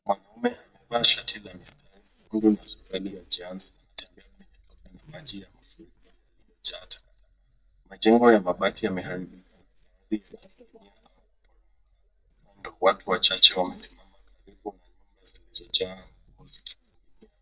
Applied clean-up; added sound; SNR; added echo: neural mask model DeepFilterNet 3.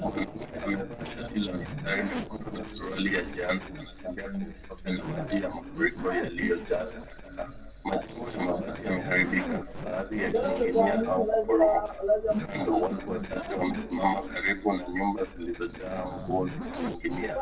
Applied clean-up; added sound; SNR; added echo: neural separator model SepFormer DNS4.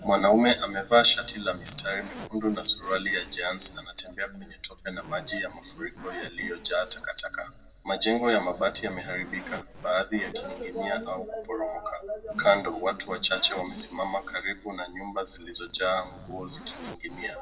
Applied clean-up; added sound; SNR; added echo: none; Zipper (clothing); 17 dB; reverberation time 1.4 s.